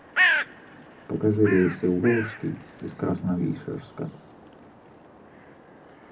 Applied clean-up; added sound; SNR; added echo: none; Bird; 4 dB; reverberation time 0.4 s.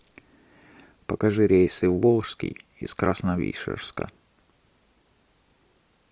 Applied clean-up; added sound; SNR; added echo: none; none; none; none.